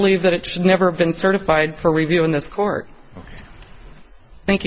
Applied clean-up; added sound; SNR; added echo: none; none; none; none.